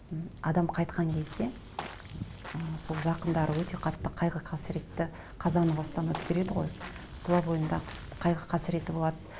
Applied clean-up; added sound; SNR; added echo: none; Walk, footsteps / Bird vocalization, bird call, bird song; 12 dB; none.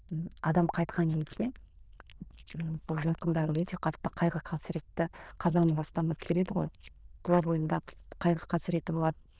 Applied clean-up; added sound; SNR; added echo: neural diffusion model UNIVERSE++.